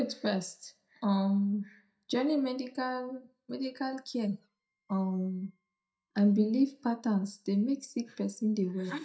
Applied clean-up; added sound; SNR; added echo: neural mask model DeepFilterNet 3.